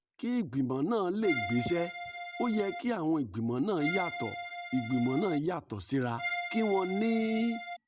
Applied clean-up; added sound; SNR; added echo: none; Accordion; 5 dB; none.